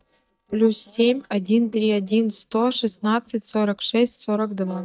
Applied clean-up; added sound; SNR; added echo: neural mask model DeepFilterNet 3.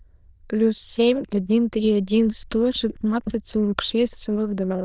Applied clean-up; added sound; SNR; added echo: neural diffusion model UNIVERSE++.